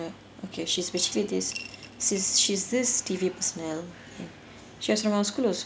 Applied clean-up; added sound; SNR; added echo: none; Coin (dropping) / Glass; 17 dB; none.